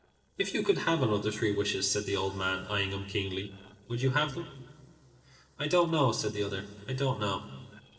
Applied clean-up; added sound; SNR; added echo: neural separator model SepFormer DNS4.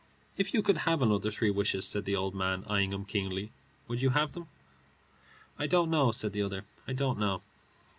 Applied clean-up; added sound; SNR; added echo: none; none; none; none.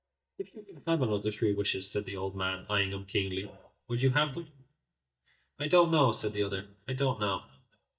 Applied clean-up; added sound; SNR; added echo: neural mask model DeepFilterNet 3.